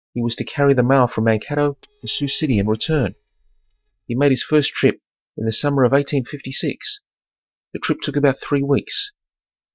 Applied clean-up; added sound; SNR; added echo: neural mask model DeepFilterNet 3.